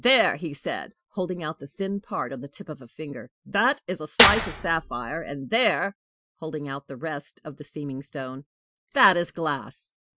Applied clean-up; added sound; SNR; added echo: classical method Wiener filter.